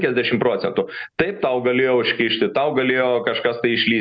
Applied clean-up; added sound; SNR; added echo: none; none; none; none.